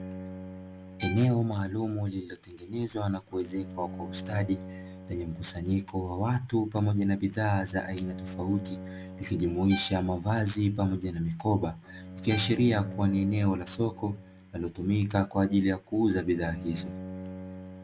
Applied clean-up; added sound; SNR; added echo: none; Bowed string instrument + Bowed string instrument; 13 dB; none.